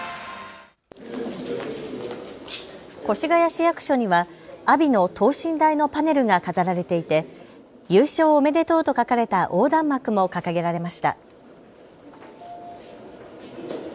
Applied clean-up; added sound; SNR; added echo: none; none; none; none.